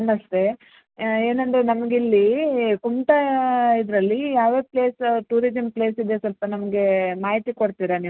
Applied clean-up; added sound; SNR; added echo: none; none; none; none.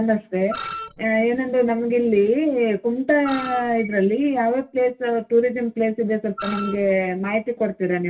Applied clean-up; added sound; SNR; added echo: none; Screech; 12 dB; reverberation time 0.1 s.